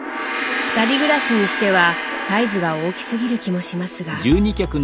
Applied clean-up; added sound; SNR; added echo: none; Gong; 6 dB; none.